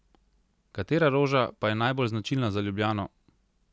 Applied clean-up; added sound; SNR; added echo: none; none; none; none.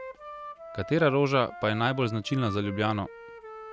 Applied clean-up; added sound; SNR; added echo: none; Wind instrument, woodwind instrument; 14 dB; none.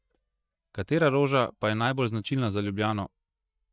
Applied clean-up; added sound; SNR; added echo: neural mask model DeepFilterNet 3.